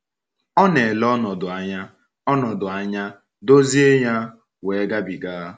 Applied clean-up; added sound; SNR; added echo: none; none; none; none.